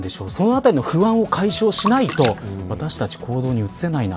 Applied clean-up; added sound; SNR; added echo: none; Splash, splatter; 13 dB; none.